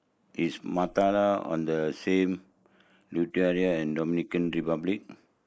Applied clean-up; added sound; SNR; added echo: neural mask model Resemble Enhance denoiser.